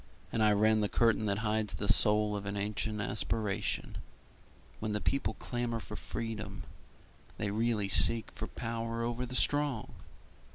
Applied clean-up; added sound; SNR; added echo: none; none; none; none.